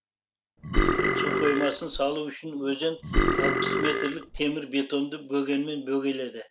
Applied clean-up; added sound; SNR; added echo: none; Burping, eructation; -4 dB; none.